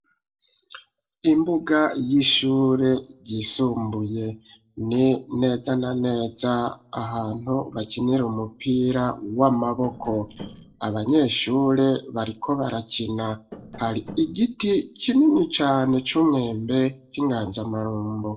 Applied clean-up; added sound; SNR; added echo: neural separator model SepFormer DNS4.